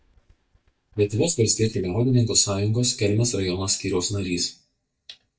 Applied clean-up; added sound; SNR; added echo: neural mask model DeepFilterNet 3.